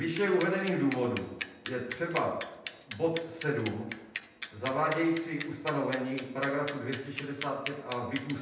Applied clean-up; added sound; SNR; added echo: none; Bicycle; -3 dB; reverberation time 0.9 s.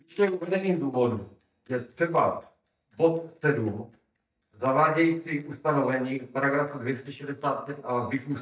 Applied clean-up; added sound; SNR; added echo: neural mask model DeepFilterNet 3.